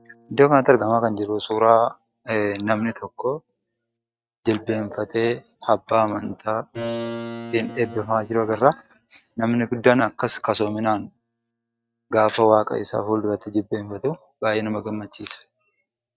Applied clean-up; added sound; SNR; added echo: neural mask model RNNoise.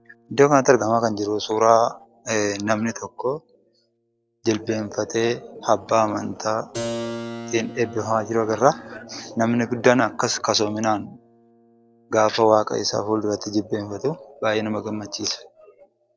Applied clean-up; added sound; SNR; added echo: neural separator model SepFormer DNS4.